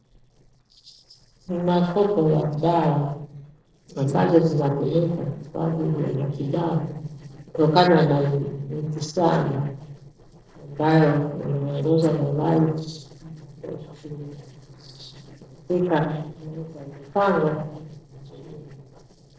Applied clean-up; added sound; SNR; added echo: neural separator model SepFormer DNS4.